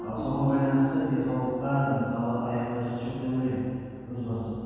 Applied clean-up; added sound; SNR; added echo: none; Guitar; 15 dB; reverberation time 2.1 s.